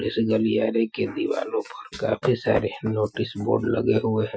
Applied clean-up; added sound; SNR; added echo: classical method Wiener filter.